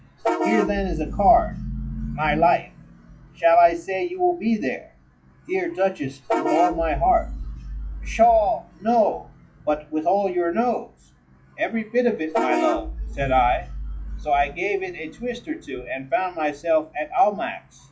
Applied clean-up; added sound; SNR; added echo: classical method log-MMSE.